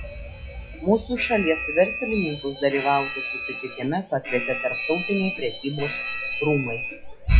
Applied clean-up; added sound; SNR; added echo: classical method log-MMSE.